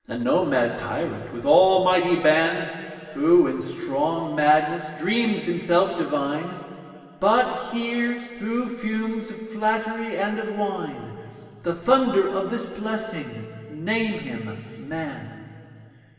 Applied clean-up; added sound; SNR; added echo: none; none; none; reverberation time 2.5 s.